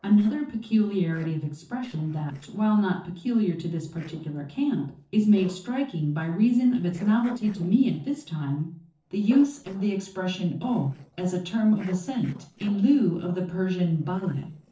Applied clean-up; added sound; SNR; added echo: neural separator model SepFormer DNS4.